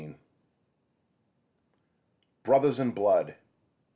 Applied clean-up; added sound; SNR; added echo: none; none; none; none.